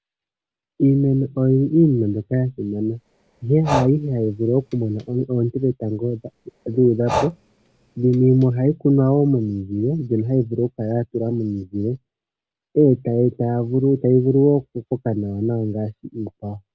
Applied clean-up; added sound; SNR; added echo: none; Breathing; 11 dB; none.